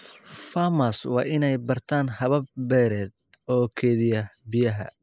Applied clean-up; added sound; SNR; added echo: neural mask model Resemble Enhance denoiser.